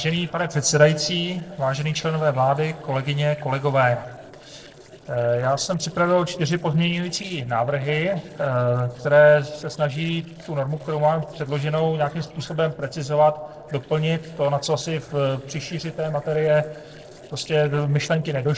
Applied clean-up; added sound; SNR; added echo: neural separator model SepFormer DNS4.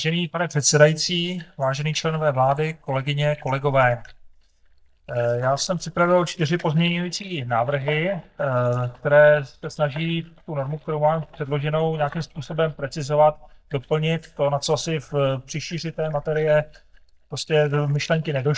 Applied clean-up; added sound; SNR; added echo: neural mask model DeepFilterNet 3.